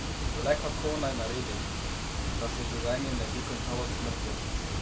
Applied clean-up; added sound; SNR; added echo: none; Water; -3 dB; reverberation time 0.2 s.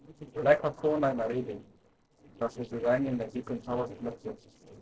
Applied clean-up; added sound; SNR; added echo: neural separator model SepFormer DNS4.